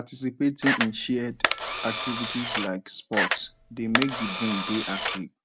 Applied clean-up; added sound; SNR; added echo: none; Camera; -1 dB; none.